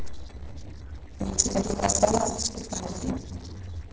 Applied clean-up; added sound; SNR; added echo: neural separator model SepFormer DNS4.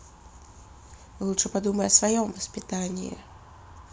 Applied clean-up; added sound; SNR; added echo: none; none; none; none.